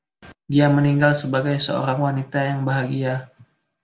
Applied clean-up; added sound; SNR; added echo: none; none; none; none.